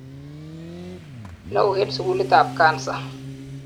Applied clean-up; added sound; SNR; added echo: none; Motorcycle; 11 dB; none.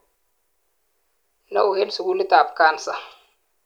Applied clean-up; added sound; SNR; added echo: none; none; none; none.